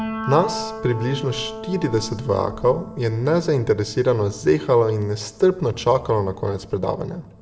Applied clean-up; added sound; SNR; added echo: none; Piano; 13 dB; reverberation time 0.8 s.